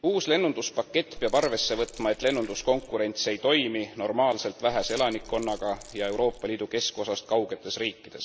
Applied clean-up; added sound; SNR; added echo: none; Keys jangling; 15 dB; none.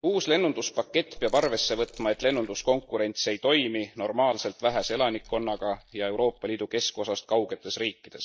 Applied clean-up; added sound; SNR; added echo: neural mask model DeepFilterNet 3.